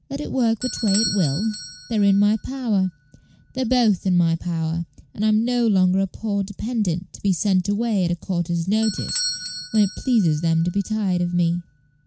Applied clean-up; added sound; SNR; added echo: none; Bell / Doorbell; 14 dB; none.